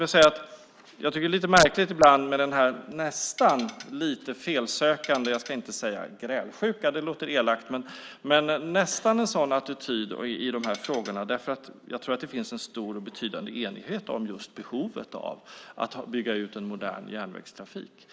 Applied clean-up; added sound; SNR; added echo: none; Tools; 16 dB; none.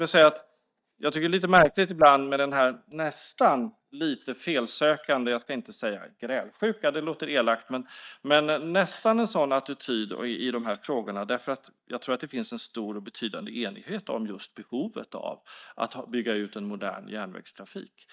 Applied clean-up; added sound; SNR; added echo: neural mask model DeepFilterNet 3.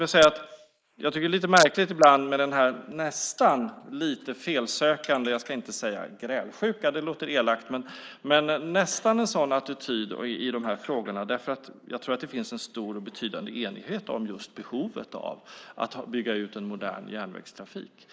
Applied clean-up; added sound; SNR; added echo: neural mask model Resemble Enhance denoiser.